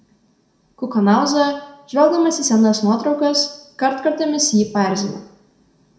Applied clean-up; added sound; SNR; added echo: none; none; none; reverberation time 0.6 s.